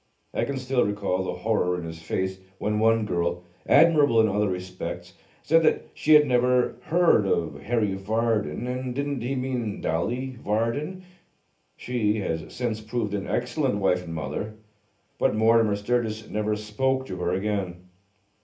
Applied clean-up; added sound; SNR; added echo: none; none; none; reverberation time 0.3 s.